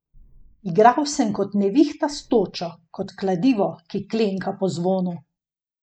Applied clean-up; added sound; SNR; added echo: neural mask model Resemble Enhance denoiser.